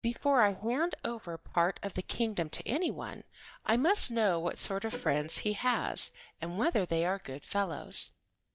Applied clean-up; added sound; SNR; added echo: neural mask model DeepFilterNet 3.